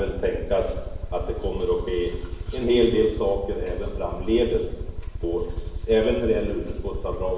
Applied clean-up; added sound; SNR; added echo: none; Aircraft; 5 dB; reverberation time 0.9 s.